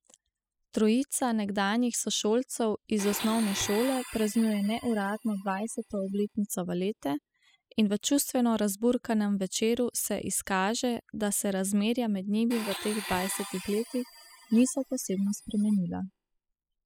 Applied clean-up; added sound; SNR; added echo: classical method spectral subtraction.